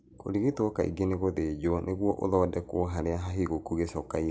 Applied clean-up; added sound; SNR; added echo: none; none; none; none.